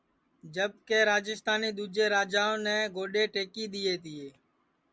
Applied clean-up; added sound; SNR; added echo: none; none; none; none.